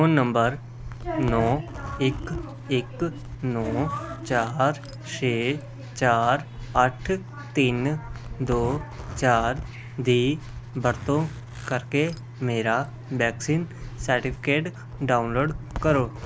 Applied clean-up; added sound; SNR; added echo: none; Zipper (clothing); 11 dB; none.